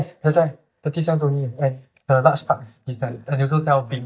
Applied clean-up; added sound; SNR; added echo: neural mask model DeepFilterNet 3.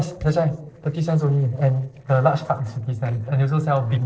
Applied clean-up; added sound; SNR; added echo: neural separator model SepFormer DNS4.